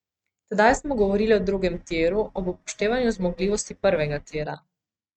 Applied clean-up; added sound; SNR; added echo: neural mask model RNNoise.